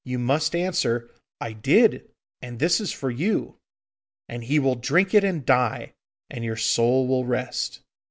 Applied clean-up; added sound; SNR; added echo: none; none; none; none.